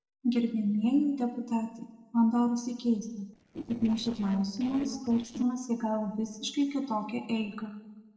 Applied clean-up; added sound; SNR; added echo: neural separator model SepFormer DNS4.